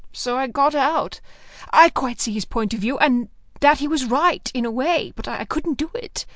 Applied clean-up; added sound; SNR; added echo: none; none; none; none.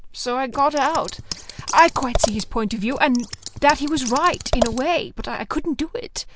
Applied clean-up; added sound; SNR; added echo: none; Scissors; 7 dB; none.